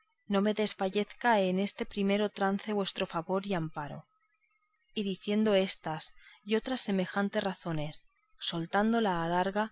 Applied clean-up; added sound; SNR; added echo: none; none; none; none.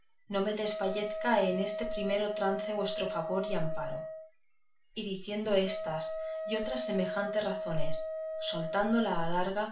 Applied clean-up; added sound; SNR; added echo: none; Wind instrument, woodwind instrument; 6 dB; reverberation time 0.3 s.